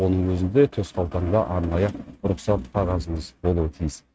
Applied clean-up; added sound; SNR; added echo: neural mask model RNNoise.